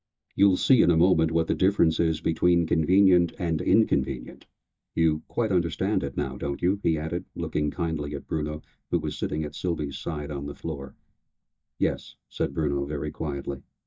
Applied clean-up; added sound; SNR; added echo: neural mask model DeepFilterNet 3.